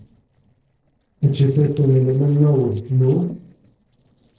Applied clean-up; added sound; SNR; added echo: neural separator model SepFormer DNS4.